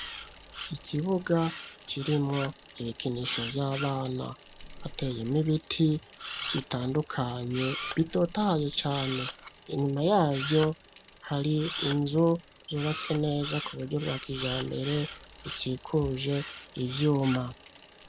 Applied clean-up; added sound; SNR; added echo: none; Camera + Bicycle; 12 dB; none.